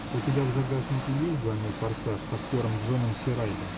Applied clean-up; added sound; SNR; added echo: none; Engine; 7 dB; none.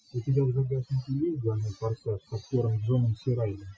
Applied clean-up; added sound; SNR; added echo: classical method Wiener filter.